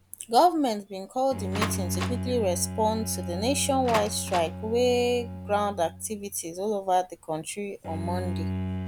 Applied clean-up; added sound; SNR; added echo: none; Door + Bowed string instrument; 7 dB; none.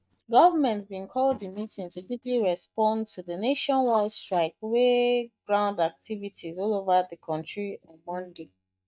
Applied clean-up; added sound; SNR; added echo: neural mask model DeepFilterNet 3.